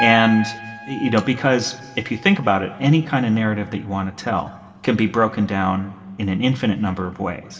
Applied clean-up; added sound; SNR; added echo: none; Piano; 13 dB; reverberation time 1.4 s.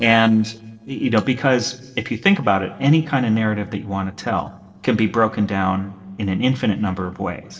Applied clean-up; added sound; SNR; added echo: neural separator model SepFormer DNS4.